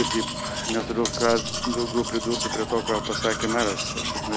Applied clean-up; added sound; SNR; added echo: none; Domestic sounds, home sounds; 3 dB; none.